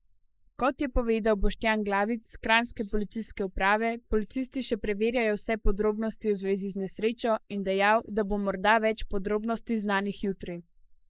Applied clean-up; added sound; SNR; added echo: neural mask model Resemble Enhance denoiser.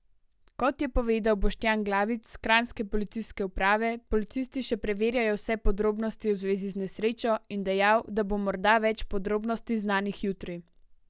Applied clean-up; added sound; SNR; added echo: none; none; none; none.